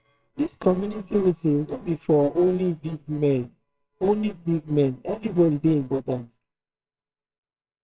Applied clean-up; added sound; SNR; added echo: neural separator model SepFormer WHAMR!.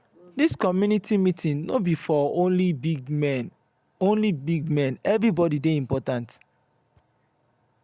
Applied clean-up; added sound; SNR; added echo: none; none; none; none.